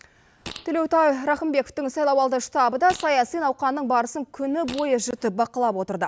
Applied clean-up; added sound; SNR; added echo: none; Fart; 19 dB; none.